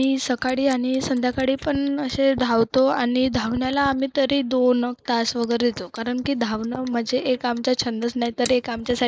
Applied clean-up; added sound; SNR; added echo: neural mask model Resemble Enhance denoiser.